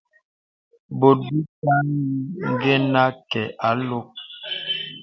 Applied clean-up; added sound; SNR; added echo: none; none; none; none.